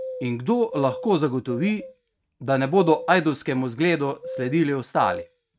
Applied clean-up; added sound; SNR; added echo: neural mask model RNNoise.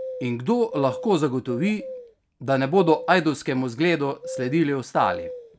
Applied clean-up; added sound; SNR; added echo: none; Bird vocalization, bird call, bird song; 13 dB; none.